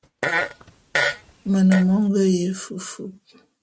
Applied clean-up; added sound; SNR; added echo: neural mask model RNNoise.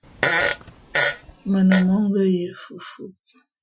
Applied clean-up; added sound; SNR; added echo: classical method Wiener filter.